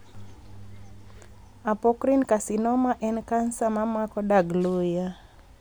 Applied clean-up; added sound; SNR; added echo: none; none; none; none.